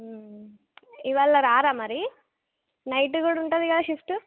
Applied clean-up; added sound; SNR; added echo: none; none; none; none.